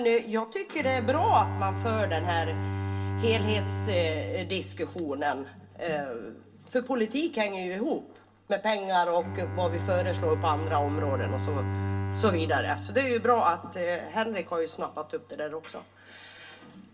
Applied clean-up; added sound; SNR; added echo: none; Bowed string instrument; 5 dB; reverberation time 0.2 s.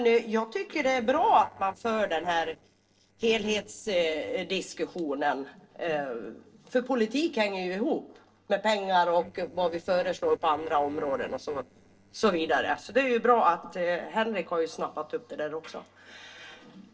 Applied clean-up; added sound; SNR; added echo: neural separator model SepFormer DNS4.